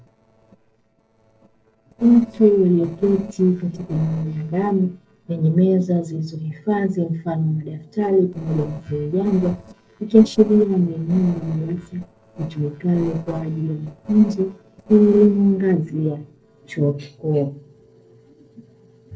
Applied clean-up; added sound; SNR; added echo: neural separator model SepFormer DNS4.